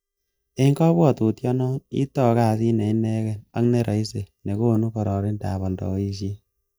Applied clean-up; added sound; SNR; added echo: neural mask model DeepFilterNet 3.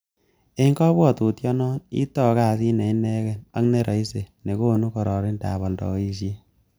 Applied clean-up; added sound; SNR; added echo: none; none; none; none.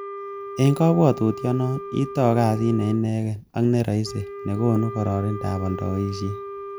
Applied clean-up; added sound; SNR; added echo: none; Wind instrument, woodwind instrument; 12 dB; none.